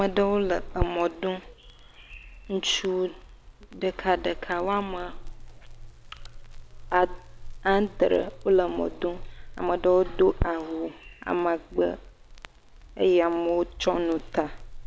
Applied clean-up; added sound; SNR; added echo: none; Crackle; 11 dB; none.